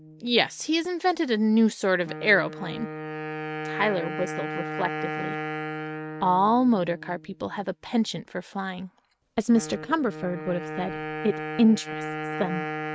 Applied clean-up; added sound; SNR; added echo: neural mask model RNNoise.